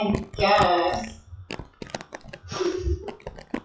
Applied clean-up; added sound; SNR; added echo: classical method WPE with log-MMSE.